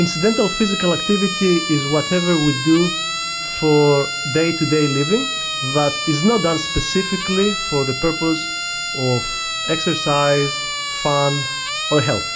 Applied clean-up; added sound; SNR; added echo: none; Siren; 5 dB; reverberation time 2.1 s.